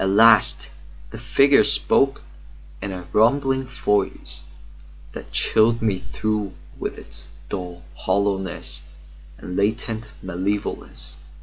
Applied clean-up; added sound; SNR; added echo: none; none; none; none.